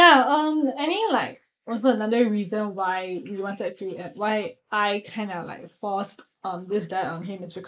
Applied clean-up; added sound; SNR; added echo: neural mask model Resemble Enhance denoiser.